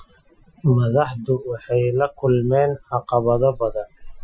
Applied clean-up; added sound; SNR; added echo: classical method Wiener filter.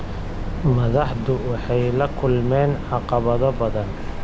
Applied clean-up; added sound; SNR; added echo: none; Train; 5 dB; none.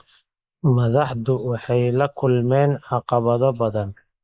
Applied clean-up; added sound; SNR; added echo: neural mask model Resemble Enhance denoiser.